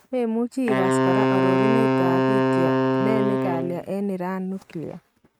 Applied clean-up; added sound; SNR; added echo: neural mask model RNNoise.